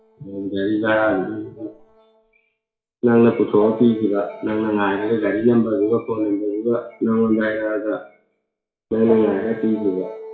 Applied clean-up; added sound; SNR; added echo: classical method WPE with log-MMSE.